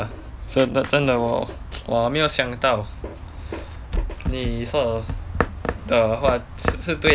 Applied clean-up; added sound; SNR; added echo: none; none; none; none.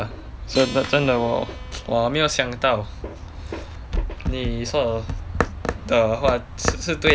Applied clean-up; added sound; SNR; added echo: none; Acoustic guitar; 20 dB; none.